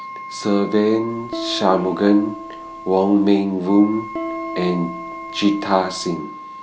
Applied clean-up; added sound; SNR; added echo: none; Piano + Wind instrument, woodwind instrument; 11 dB; none.